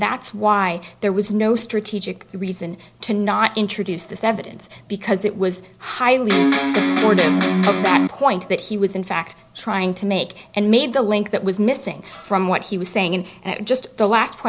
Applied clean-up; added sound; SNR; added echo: none; Electric guitar; -3 dB; none.